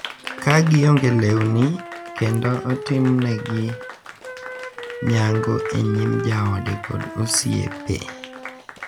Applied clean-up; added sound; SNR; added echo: none; Applause + Wind instrument, woodwind instrument; 10 dB; none.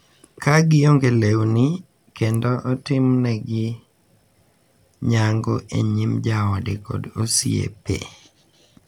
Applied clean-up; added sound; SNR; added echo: none; none; none; none.